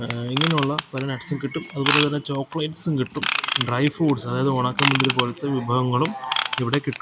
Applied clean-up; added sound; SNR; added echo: none; Ratchet, pawl / Tools; 3 dB; none.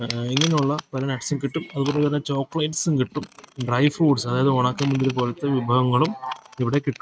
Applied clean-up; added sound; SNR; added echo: neural mask model RNNoise.